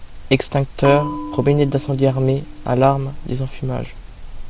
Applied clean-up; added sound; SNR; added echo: none; Bell; 12 dB; none.